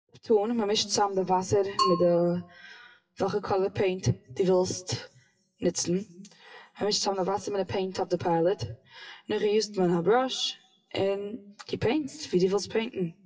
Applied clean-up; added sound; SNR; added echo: classical method WPE with log-MMSE.